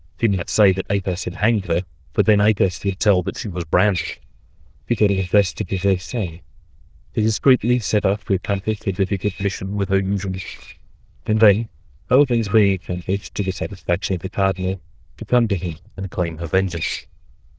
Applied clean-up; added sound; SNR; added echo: neural diffusion model UNIVERSE++.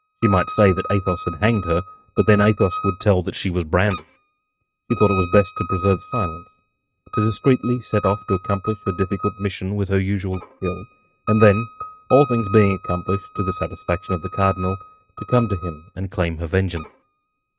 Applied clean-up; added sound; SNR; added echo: neural mask model RNNoise.